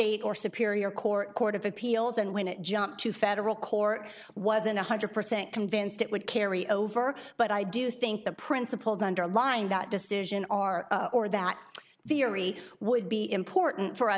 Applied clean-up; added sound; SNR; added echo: none; none; none; none.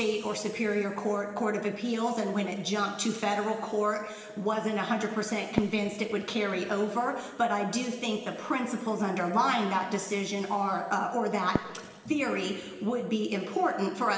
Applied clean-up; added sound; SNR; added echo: none; Fireworks; 16 dB; reverberation time 2.0 s.